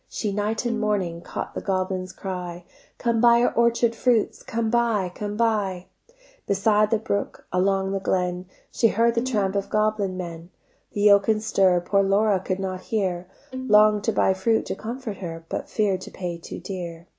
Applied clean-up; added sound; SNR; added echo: none; Bowed string instrument; 12 dB; none.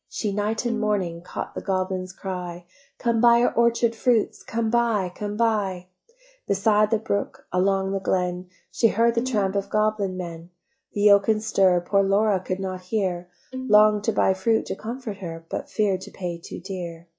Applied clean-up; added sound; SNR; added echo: classical method log-MMSE.